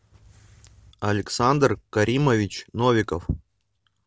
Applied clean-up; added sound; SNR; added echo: none; none; none; none.